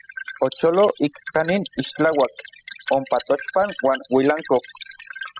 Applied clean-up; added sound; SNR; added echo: classical method spectral subtraction.